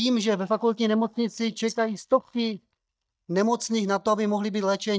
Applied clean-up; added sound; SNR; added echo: neural mask model DeepFilterNet 3.